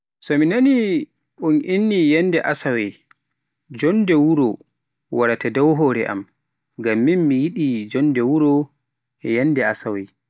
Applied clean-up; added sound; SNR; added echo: none; none; none; none.